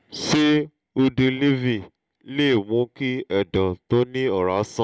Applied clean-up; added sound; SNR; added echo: none; none; none; none.